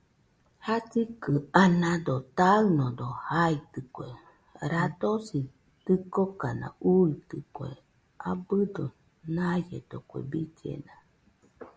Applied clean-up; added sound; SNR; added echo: none; none; none; none.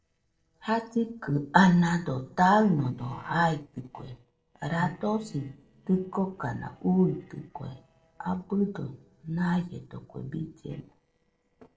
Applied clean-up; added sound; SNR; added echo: neural separator model SepFormer DNS4.